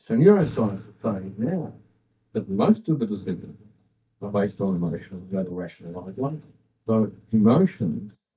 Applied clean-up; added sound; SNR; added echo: neural mask model DeepFilterNet 3.